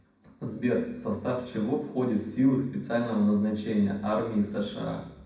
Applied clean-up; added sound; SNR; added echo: none; none; none; reverberation time 0.6 s.